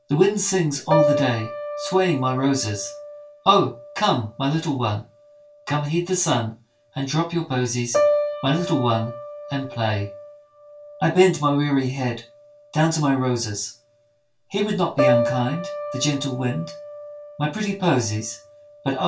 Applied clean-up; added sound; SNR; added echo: none; Piano; 6 dB; reverberation time 0.2 s.